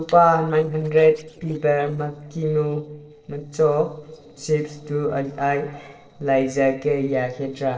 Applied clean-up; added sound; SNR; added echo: neural separator model SepFormer DNS4.